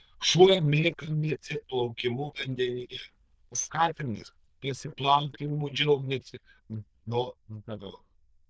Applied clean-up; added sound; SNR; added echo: neural diffusion model UNIVERSE++.